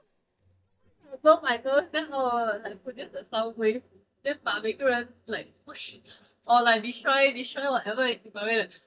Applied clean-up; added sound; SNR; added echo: neural mask model DeepFilterNet 3.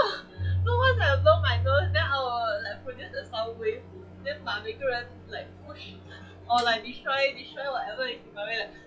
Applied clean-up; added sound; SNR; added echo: classical method log-MMSE.